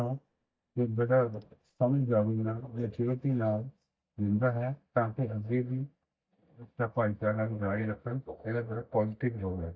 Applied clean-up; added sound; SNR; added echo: neural mask model DeepFilterNet 3.